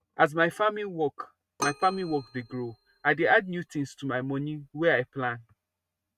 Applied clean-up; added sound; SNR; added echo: neural mask model RNNoise.